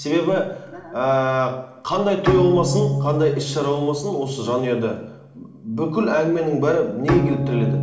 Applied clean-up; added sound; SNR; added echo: none; Bowed string instrument; 6 dB; reverberation time 0.9 s.